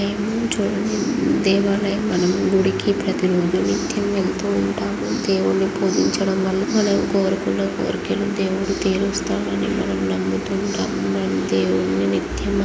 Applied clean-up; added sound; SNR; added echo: none; none; none; none.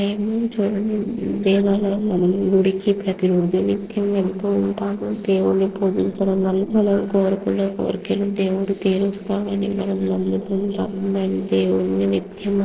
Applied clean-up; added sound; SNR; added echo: neural separator model SepFormer DNS4.